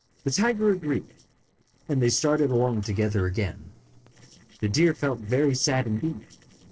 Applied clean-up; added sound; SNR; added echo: neural separator model SepFormer DNS4.